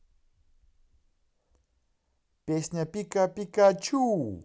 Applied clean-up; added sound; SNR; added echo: none; none; none; none.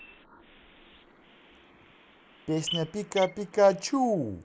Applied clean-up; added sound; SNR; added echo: neural mask model Resemble Enhance denoiser.